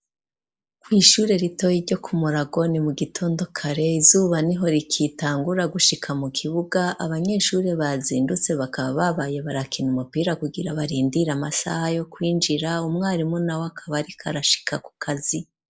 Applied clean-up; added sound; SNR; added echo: neural mask model Resemble Enhance denoiser.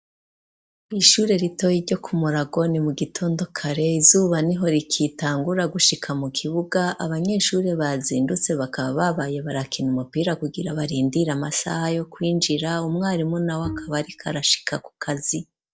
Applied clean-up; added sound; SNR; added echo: neural mask model DeepFilterNet 3.